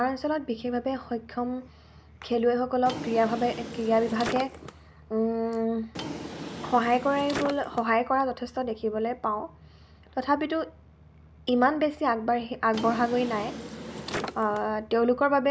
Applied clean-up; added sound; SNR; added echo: none; Drawer open or close; 11 dB; none.